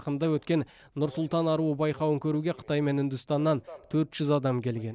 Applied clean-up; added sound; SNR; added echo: none; none; none; none.